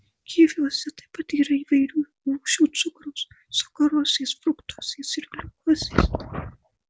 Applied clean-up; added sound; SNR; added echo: none; none; none; none.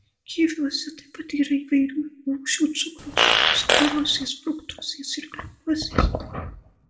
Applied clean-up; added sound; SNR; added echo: none; Fart; -5 dB; reverberation time 0.5 s.